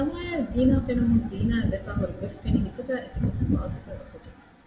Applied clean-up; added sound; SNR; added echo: none; none; none; reverberation time 0.5 s.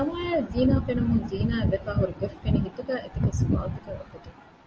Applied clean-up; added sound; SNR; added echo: none; none; none; none.